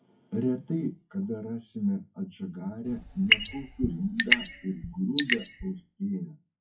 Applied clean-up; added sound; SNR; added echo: classical method WPE with log-MMSE.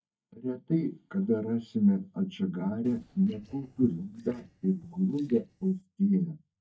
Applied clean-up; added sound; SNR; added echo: neural mask model DeepFilterNet 3.